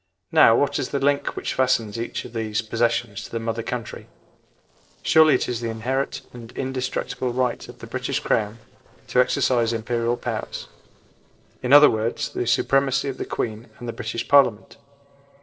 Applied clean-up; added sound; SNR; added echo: neural separator model SepFormer DNS4.